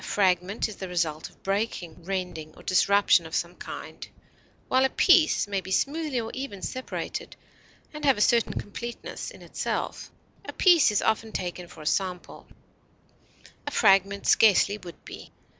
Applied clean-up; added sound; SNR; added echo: none; none; none; none.